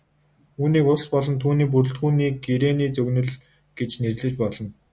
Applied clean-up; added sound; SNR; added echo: none; none; none; none.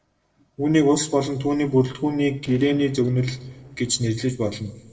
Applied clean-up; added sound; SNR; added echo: neural separator model SepFormer DNS4.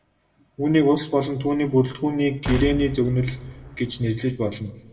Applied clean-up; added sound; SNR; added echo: none; Explosion; 9 dB; reverberation time 1.9 s.